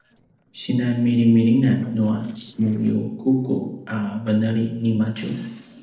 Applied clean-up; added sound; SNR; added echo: neural separator model SepFormer DNS4.